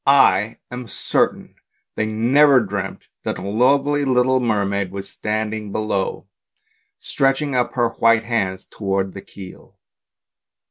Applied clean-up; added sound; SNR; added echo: none; none; none; none.